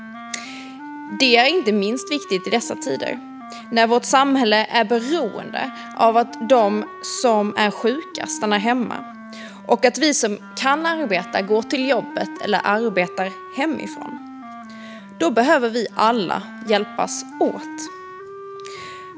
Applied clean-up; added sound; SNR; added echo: none; Wind instrument, woodwind instrument; 15 dB; none.